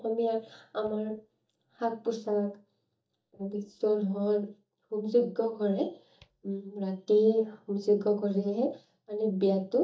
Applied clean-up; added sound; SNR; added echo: neural mask model DeepFilterNet 3.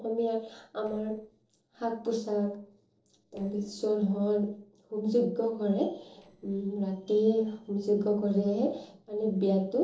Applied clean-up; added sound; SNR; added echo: neural separator model SepFormer DNS4.